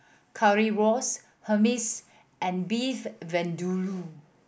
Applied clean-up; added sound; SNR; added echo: none; none; none; none.